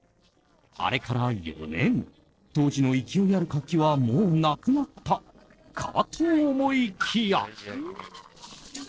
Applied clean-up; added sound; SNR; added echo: neural separator model SepFormer DNS4.